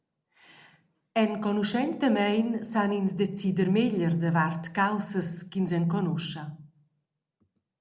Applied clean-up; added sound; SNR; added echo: none; none; none; none.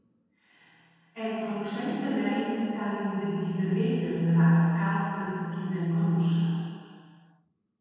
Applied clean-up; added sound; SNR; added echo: none; none; none; reverberation time 2.1 s.